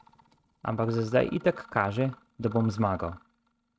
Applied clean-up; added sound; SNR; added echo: neural mask model RNNoise.